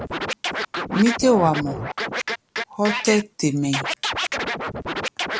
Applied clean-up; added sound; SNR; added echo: none; Scratching (performance technique); 4 dB; none.